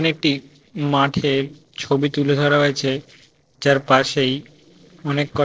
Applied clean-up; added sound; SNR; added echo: neural separator model SepFormer DNS4.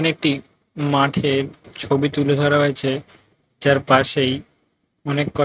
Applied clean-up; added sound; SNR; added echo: neural mask model RNNoise.